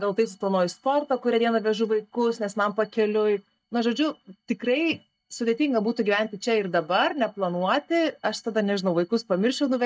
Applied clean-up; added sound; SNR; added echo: neural mask model DeepFilterNet 3.